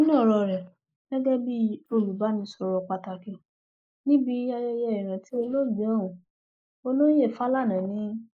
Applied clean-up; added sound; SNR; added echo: neural mask model Resemble Enhance denoiser.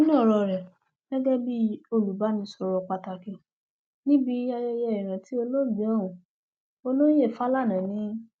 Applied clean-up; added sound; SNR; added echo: none; none; none; none.